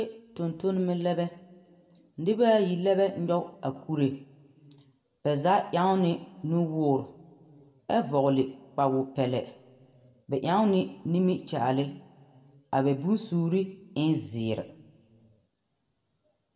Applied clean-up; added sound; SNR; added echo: none; none; none; reverberation time 1.5 s.